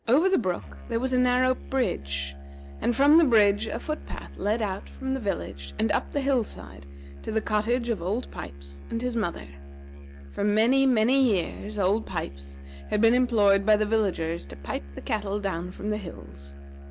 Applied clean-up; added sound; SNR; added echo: none; Musical instrument; 14 dB; none.